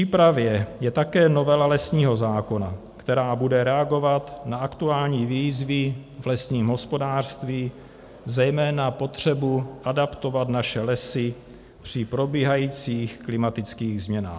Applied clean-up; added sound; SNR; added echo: none; none; none; none.